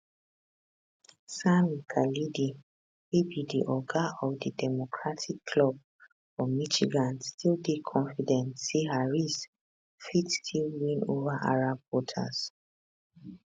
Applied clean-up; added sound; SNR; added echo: none; none; none; none.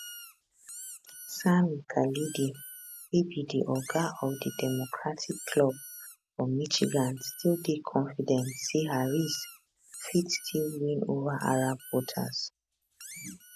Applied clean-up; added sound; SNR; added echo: none; Squeak; 16 dB; none.